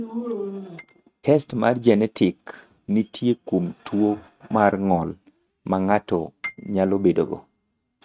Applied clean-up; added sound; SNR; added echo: neural mask model RNNoise.